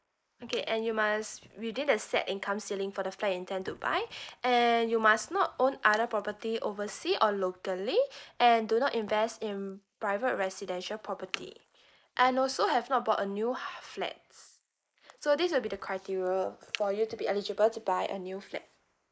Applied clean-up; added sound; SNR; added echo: neural mask model Resemble Enhance denoiser.